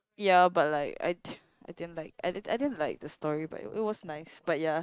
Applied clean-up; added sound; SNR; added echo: neural mask model RNNoise.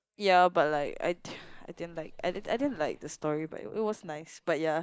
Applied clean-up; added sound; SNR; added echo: neural mask model DeepFilterNet 3.